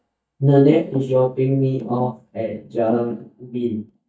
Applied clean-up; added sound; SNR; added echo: neural mask model DeepFilterNet 3.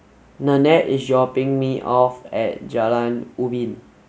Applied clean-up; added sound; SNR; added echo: none; none; none; none.